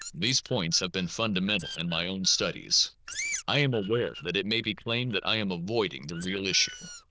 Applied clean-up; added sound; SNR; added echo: neural diffusion model UNIVERSE++.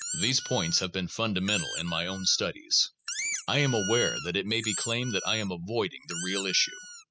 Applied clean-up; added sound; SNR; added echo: classical method spectral subtraction.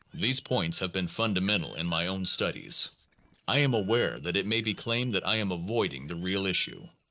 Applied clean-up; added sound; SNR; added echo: neural separator model SepFormer DNS4.